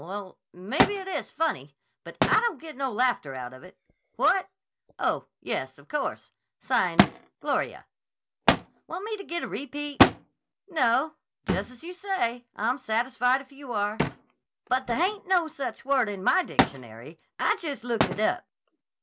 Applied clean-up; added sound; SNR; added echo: none; Thump, thud; 2 dB; none.